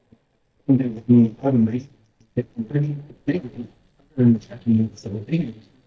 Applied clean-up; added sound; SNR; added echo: neural mask model DeepFilterNet 3.